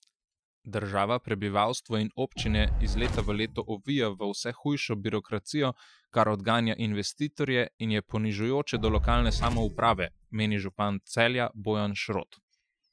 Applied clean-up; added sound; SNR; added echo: classical method Wiener filter.